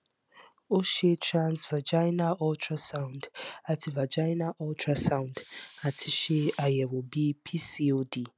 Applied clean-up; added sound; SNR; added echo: none; Hiss; 16 dB; none.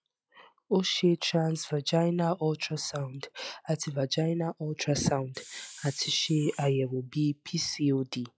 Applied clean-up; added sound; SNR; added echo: classical method log-MMSE.